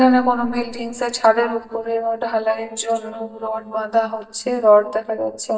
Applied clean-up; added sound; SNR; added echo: neural mask model DeepFilterNet 3.